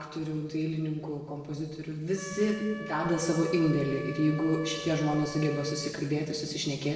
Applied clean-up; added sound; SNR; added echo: none; Wind instrument, woodwind instrument; 14 dB; reverberation time 1.1 s.